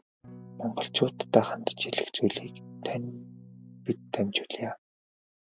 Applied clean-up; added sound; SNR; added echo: none; Electric guitar / Strum; 16 dB; none.